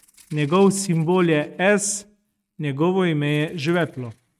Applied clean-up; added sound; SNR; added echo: neural mask model RNNoise.